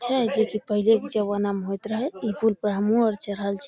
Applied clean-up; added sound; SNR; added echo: none; none; none; none.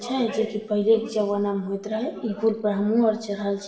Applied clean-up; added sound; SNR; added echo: none; none; none; reverberation time 1.0 s.